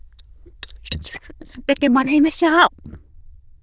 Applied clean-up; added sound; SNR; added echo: neural diffusion model UNIVERSE++.